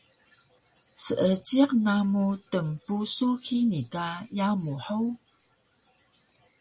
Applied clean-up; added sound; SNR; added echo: none; none; none; none.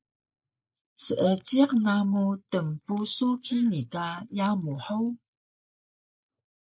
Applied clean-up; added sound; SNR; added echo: neural mask model Resemble Enhance denoiser.